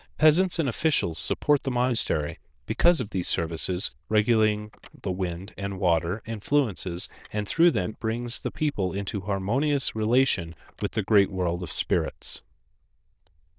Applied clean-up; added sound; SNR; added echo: neural diffusion model UNIVERSE++.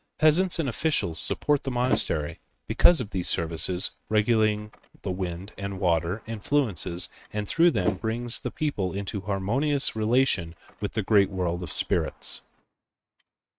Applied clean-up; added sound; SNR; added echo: neural mask model RNNoise.